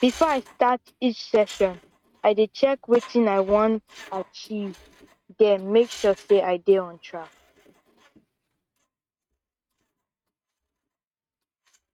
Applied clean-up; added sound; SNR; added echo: neural mask model RNNoise.